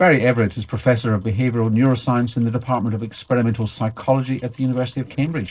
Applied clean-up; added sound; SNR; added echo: neural separator model SepFormer DNS4.